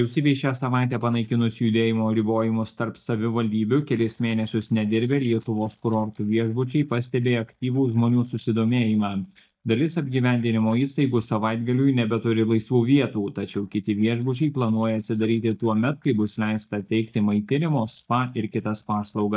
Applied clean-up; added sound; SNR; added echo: neural mask model DeepFilterNet 3.